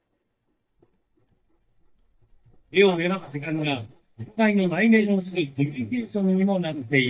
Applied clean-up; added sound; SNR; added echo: neural mask model DeepFilterNet 3.